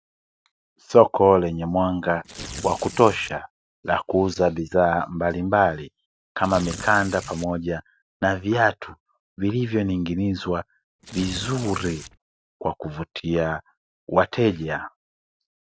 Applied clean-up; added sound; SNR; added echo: none; Tearing; 13 dB; none.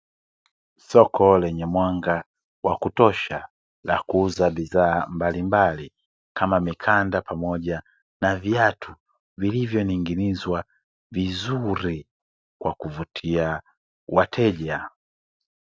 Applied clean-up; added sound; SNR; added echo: none; none; none; none.